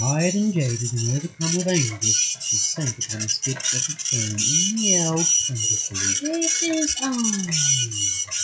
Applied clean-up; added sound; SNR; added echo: classical method WPE with log-MMSE.